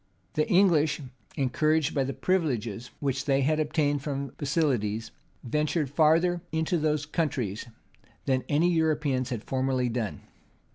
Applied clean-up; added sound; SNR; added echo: none; none; none; none.